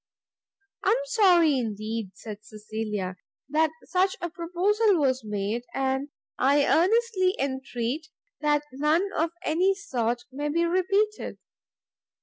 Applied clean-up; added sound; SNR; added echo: none; none; none; none.